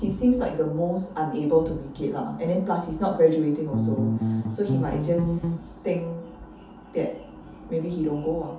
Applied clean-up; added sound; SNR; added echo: none; Bass guitar; 0 dB; reverberation time 0.5 s.